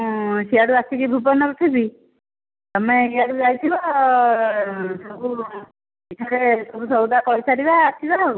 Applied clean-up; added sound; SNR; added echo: none; none; none; none.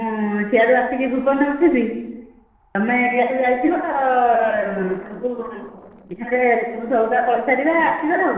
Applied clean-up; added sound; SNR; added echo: neural separator model SepFormer DNS4.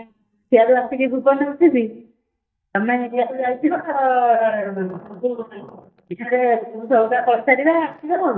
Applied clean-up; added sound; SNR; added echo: neural mask model DeepFilterNet 3.